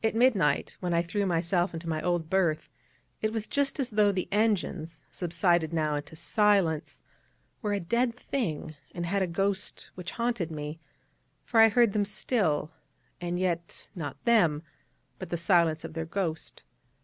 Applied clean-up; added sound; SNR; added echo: none; none; none; none.